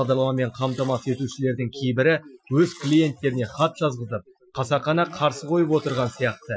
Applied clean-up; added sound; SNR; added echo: classical method Wiener filter.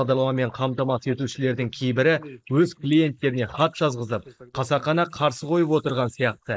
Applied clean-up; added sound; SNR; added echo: neural mask model Resemble Enhance denoiser.